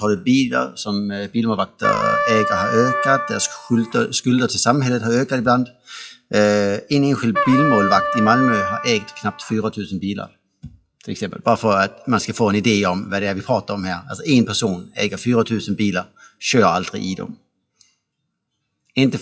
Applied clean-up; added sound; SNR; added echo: classical method WPE with log-MMSE.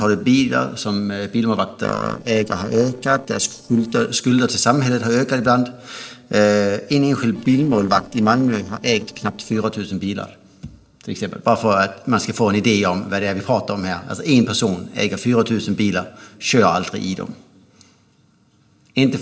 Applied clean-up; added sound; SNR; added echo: neural separator model SepFormer DNS4.